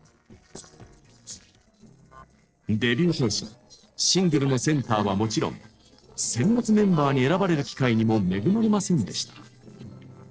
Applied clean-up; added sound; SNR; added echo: neural separator model SepFormer DNS4.